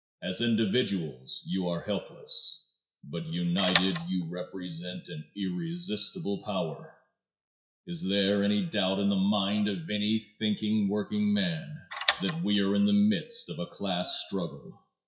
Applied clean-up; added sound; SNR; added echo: classical method WPE with log-MMSE.